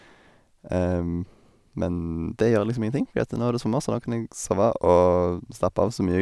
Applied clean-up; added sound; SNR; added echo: none; none; none; none.